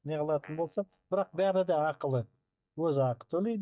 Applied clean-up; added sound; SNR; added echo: neural mask model DeepFilterNet 3.